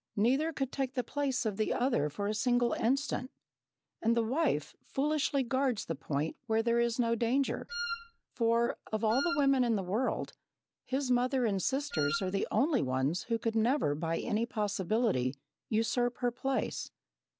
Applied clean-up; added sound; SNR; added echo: none; Wind instrument, woodwind instrument; 8 dB; none.